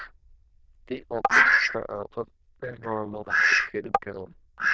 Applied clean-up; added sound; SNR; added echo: neural diffusion model UNIVERSE++.